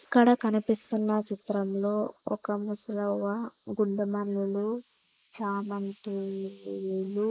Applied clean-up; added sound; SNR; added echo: neural mask model Resemble Enhance denoiser.